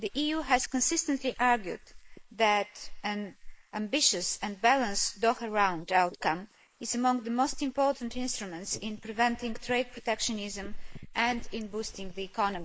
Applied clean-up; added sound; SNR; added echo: neural mask model Resemble Enhance denoiser.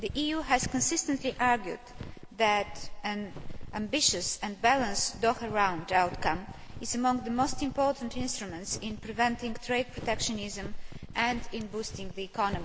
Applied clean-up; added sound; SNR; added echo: none; Walk, footsteps; 9 dB; none.